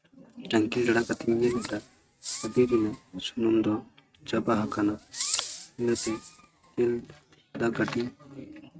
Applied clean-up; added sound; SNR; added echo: neural mask model RNNoise.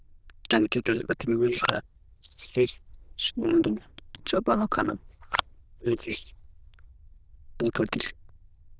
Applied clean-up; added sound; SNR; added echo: neural diffusion model UNIVERSE++.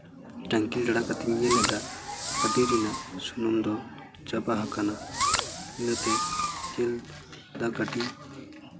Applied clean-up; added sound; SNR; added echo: none; Fireworks; 2 dB; none.